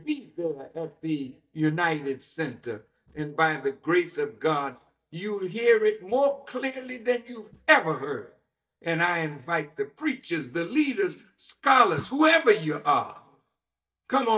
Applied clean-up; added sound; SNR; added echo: neural mask model DeepFilterNet 3.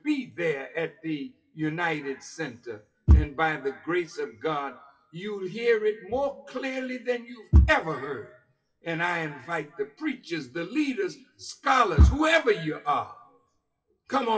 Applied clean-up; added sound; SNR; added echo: classical method WPE with log-MMSE.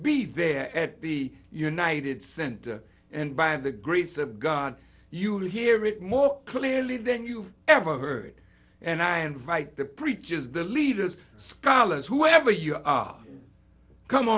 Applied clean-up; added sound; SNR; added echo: none; none; none; none.